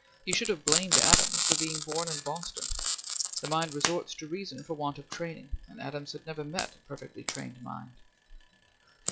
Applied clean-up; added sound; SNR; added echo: classical method log-MMSE.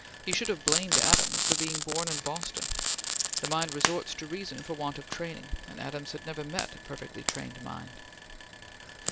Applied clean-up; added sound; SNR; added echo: none; Frying (food); -4 dB; none.